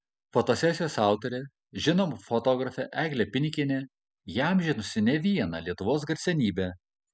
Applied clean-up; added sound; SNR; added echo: none; none; none; none.